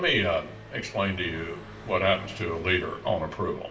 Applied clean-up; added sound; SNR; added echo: none; Car passing by; 15 dB; reverberation time 0.2 s.